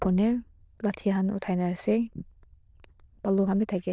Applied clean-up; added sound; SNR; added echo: neural diffusion model UNIVERSE++.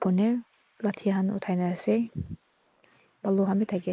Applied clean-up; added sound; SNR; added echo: neural mask model Resemble Enhance denoiser.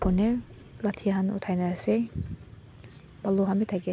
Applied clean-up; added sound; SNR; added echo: none; Knock; 14 dB; none.